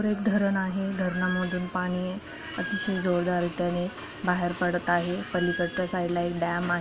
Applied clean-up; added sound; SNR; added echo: none; Squeak; 10 dB; none.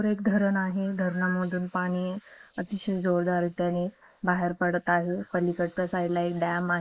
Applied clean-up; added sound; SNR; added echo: neural mask model Resemble Enhance denoiser.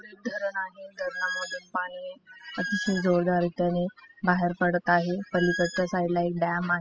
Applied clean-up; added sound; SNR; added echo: classical method spectral subtraction.